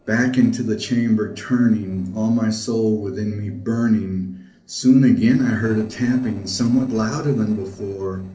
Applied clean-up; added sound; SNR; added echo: neural separator model SepFormer DNS4.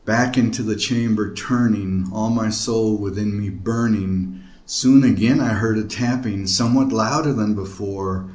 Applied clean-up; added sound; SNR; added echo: none; none; none; none.